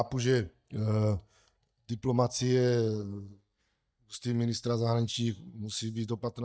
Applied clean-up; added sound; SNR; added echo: neural mask model DeepFilterNet 3.